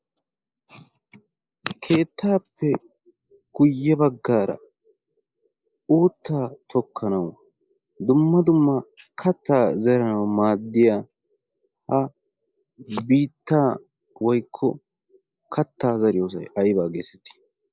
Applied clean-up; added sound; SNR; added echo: neural mask model Resemble Enhance denoiser.